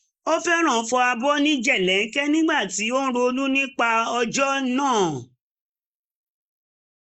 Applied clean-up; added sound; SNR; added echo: neural mask model Resemble Enhance denoiser.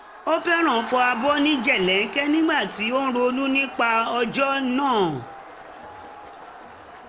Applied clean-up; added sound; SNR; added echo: none; Crowd; 14 dB; none.